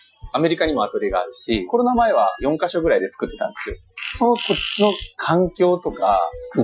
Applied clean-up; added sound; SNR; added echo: classical method Wiener filter.